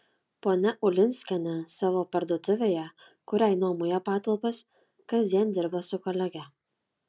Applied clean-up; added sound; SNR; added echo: none; none; none; none.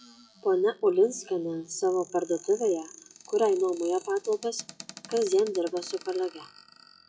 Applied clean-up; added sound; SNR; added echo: classical method WPE with log-MMSE.